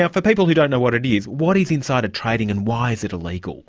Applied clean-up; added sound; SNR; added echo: none; none; none; none.